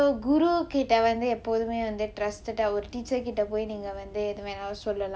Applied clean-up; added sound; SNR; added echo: none; none; none; none.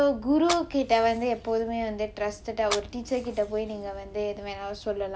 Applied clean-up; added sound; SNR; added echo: none; Fire; 13 dB; none.